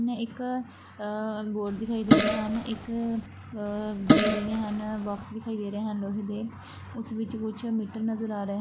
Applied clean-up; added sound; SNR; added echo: none; Fart; -5 dB; none.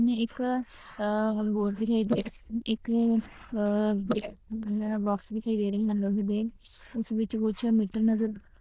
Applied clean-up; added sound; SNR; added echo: neural diffusion model UNIVERSE++.